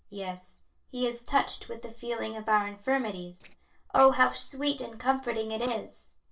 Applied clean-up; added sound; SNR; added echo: neural separator model SepFormer DNS4.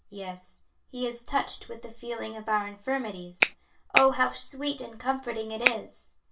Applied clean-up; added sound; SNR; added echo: none; Finger snapping; -4 dB; reverberation time 0.2 s.